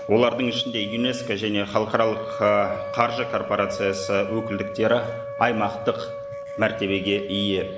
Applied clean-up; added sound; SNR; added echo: none; Wind instrument, woodwind instrument; 9 dB; none.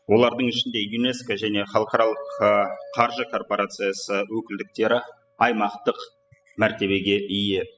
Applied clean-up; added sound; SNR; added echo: classical method spectral subtraction.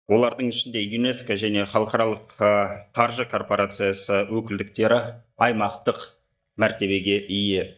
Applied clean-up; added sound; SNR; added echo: neural mask model DeepFilterNet 3.